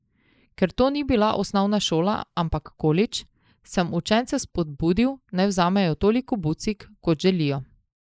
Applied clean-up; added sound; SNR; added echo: neural mask model Resemble Enhance denoiser.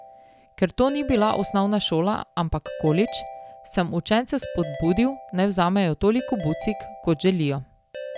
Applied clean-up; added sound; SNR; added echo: none; Ringtone / Keyboard (musical); 14 dB; none.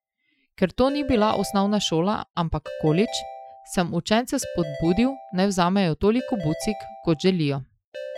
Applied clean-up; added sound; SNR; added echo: classical method Wiener filter.